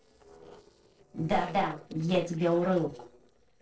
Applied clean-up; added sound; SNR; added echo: neural separator model SepFormer DNS4.